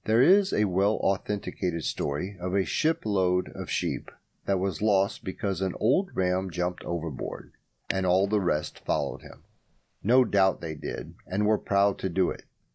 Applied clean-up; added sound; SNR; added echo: neural mask model Resemble Enhance denoiser.